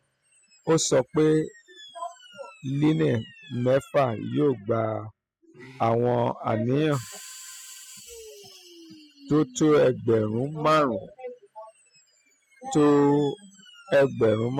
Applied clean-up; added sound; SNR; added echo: classical method spectral subtraction.